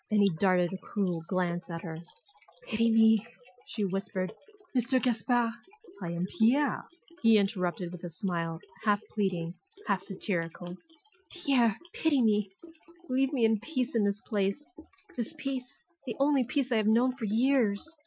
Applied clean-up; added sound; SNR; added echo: classical method Wiener filter.